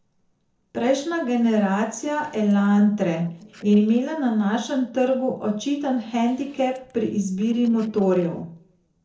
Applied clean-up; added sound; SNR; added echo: neural separator model SepFormer DNS4.